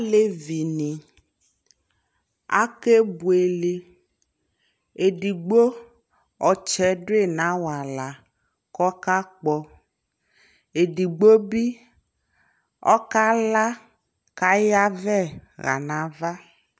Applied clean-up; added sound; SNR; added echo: none; none; none; none.